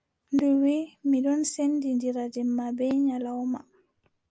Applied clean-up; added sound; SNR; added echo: none; none; none; none.